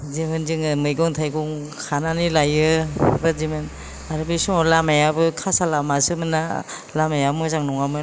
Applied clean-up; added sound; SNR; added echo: none; Engine; 16 dB; none.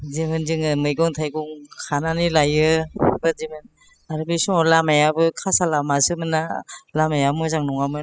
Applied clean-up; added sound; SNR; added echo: classical method spectral subtraction.